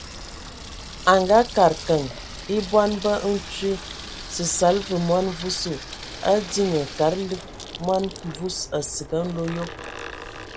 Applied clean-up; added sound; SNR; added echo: none; Fixed-wing aircraft, airplane + Sink (filling or washing) / Water tap, faucet; 12 dB; none.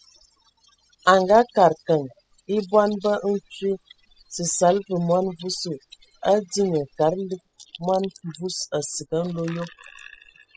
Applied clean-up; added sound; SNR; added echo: classical method spectral subtraction.